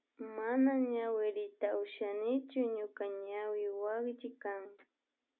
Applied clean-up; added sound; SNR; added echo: none; none; none; none.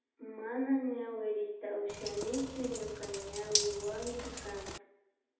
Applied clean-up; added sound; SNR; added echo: none; Bathtub (filling or washing); 2 dB; reverberation time 0.8 s.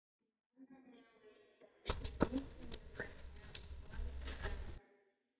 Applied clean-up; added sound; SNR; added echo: neural mask model DeepFilterNet 3.